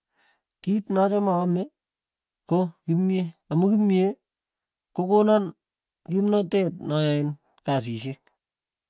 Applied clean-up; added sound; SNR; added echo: none; none; none; none.